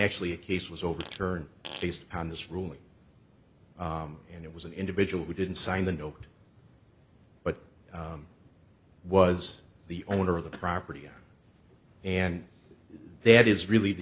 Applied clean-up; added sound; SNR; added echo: none; Fart + Cough; 16 dB; none.